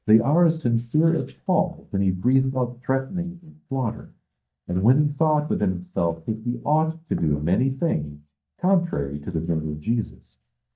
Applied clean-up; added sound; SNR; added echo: neural mask model DeepFilterNet 3.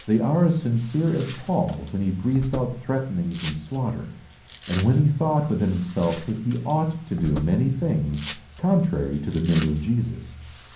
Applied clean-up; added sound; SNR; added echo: none; Domestic sounds, home sounds; 15 dB; reverberation time 0.6 s.